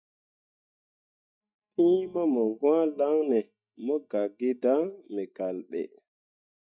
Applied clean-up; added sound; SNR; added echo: neural mask model DeepFilterNet 3.